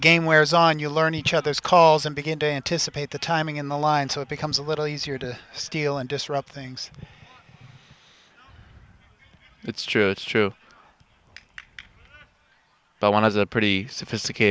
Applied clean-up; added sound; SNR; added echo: none; none; none; none.